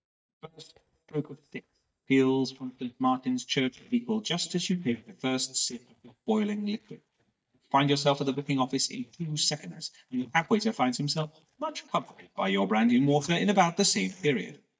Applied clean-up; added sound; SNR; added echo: neural mask model DeepFilterNet 3.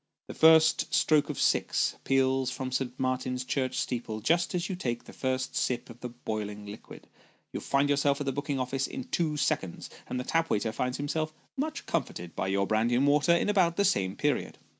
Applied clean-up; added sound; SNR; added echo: none; none; none; none.